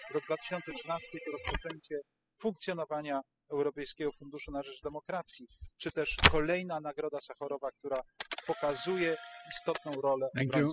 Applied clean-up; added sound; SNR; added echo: classical method spectral subtraction.